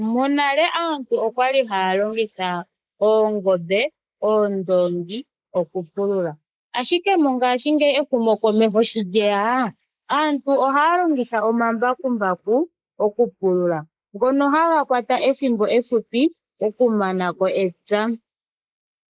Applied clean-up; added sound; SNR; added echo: neural mask model Resemble Enhance denoiser.